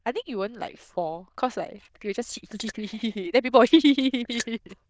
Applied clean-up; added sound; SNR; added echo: neural diffusion model UNIVERSE++.